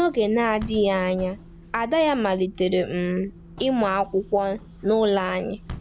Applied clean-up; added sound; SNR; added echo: none; Bus / Engine; 18 dB; none.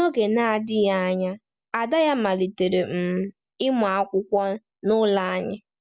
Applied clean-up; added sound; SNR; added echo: none; none; none; none.